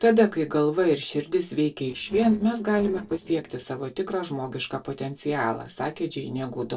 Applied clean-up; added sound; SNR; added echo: neural separator model SepFormer DNS4.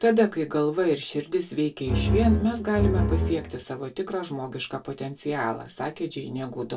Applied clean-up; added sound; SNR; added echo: none; Bowed string instrument; -2 dB; reverberation time 0.1 s.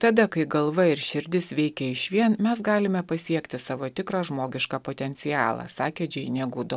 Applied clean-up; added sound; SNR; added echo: none; none; none; none.